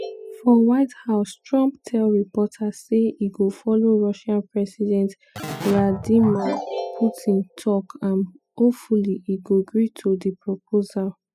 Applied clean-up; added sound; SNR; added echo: classical method spectral subtraction.